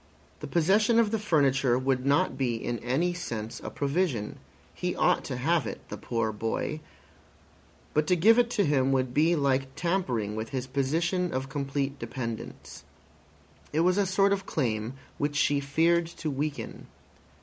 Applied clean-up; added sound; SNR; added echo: none; none; none; none.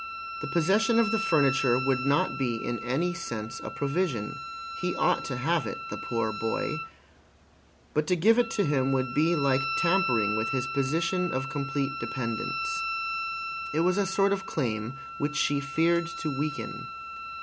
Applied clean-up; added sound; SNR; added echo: none; Wind instrument, woodwind instrument; 6 dB; none.